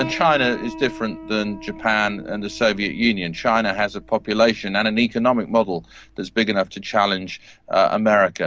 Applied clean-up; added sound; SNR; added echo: none; Piano; 18 dB; none.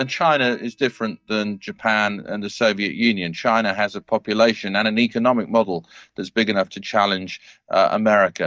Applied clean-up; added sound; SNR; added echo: neural mask model DeepFilterNet 3.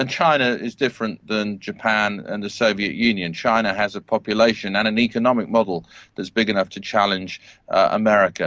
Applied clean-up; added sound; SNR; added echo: none; none; none; none.